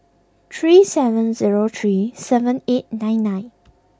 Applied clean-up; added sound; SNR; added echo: none; none; none; none.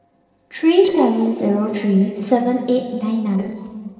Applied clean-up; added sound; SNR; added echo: neural separator model SepFormer DNS4.